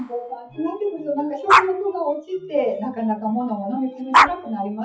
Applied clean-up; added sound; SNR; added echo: classical method WPE with log-MMSE.